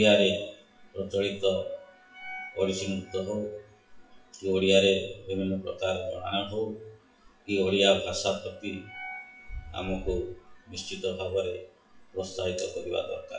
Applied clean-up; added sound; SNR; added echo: classical method WPE with log-MMSE.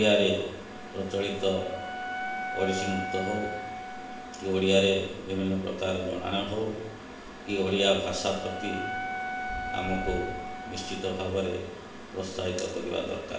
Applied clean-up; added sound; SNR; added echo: none; Wind instrument, woodwind instrument; 9 dB; reverberation time 0.9 s.